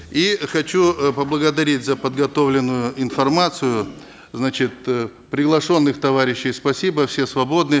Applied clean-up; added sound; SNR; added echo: none; none; none; none.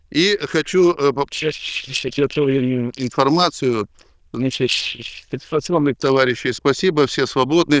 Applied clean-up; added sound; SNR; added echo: neural diffusion model UNIVERSE++.